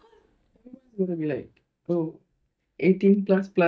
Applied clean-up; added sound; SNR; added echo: neural mask model DeepFilterNet 3.